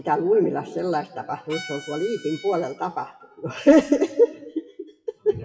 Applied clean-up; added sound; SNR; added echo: classical method WPE with log-MMSE.